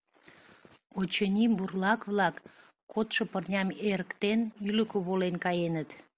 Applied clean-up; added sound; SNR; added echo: none; none; none; none.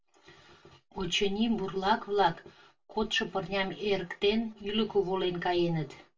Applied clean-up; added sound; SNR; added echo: none; none; none; reverberation time 0.1 s.